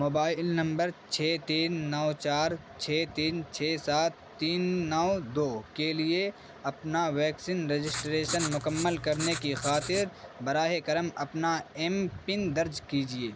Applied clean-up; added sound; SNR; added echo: none; Writing; 7 dB; none.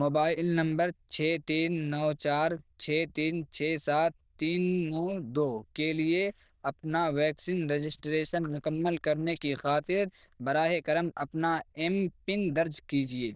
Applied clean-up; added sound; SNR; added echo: neural diffusion model UNIVERSE++.